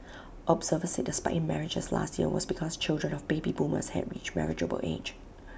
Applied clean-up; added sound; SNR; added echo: none; none; none; none.